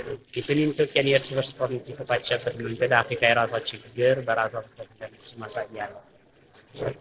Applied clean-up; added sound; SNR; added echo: neural separator model SepFormer DNS4.